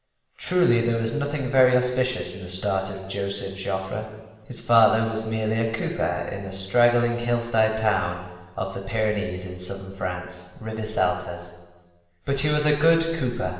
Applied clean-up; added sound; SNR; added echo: none; none; none; reverberation time 1.2 s.